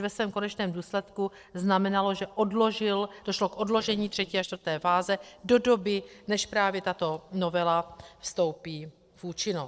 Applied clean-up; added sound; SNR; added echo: neural separator model SepFormer DNS4.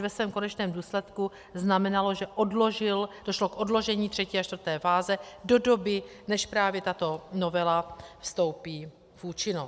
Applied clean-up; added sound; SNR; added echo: none; none; none; none.